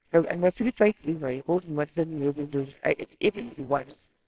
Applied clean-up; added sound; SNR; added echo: neural separator model SepFormer WHAMR!.